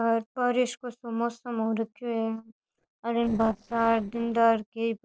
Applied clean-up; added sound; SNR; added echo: neural separator model SepFormer DNS4.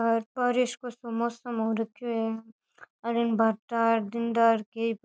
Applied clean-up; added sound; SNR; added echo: none; none; none; none.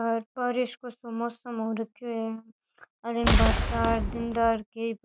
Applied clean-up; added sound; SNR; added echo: none; Boom; -4 dB; none.